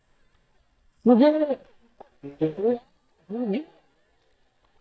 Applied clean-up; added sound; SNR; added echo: neural mask model DeepFilterNet 3.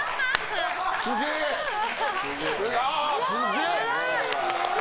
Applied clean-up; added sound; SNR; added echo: none; none; none; none.